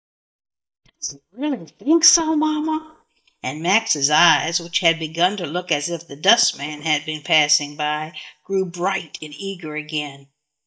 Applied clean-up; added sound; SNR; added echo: neural mask model DeepFilterNet 3.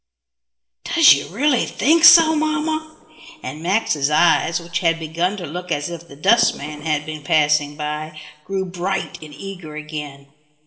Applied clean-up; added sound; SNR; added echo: neural separator model SepFormer DNS4.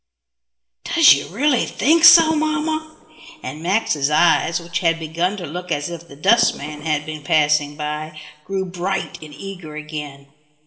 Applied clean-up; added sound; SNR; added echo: none; Fireworks; 17 dB; reverberation time 2.5 s.